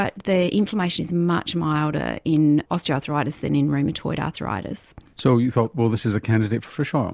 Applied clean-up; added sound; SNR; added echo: none; none; none; none.